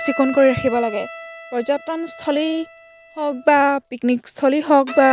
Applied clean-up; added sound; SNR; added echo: none; Bowed string instrument; 14 dB; none.